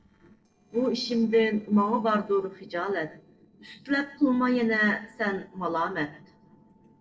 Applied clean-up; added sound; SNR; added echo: neural separator model SepFormer DNS4.